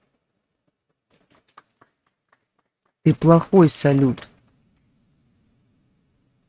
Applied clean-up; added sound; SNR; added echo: neural mask model RNNoise.